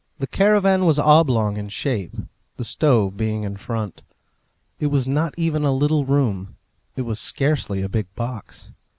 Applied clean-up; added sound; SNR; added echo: none; none; none; none.